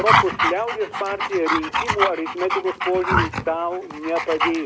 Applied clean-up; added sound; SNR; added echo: none; Dog; -1 dB; none.